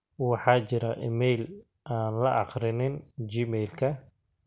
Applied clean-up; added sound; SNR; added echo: none; none; none; none.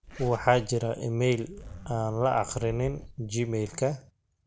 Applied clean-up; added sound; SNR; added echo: none; Zipper (clothing); 16 dB; none.